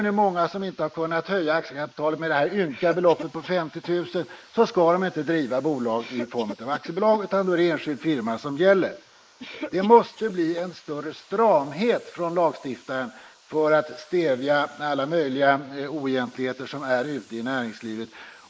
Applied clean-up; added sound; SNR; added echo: neural mask model Resemble Enhance denoiser.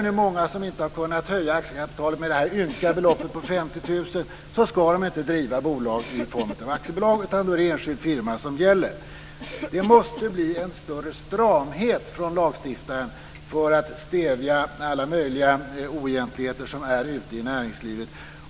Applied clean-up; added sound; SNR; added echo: none; Cough; 16 dB; none.